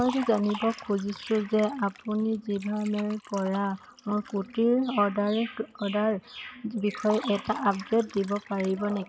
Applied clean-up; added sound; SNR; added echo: none; Liquid; 17 dB; none.